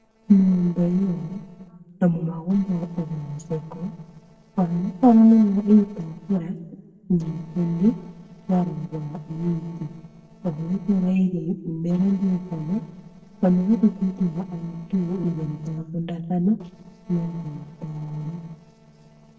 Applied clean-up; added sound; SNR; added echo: neural separator model SepFormer DNS4.